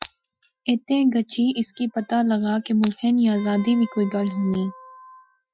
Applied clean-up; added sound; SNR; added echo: classical method Wiener filter.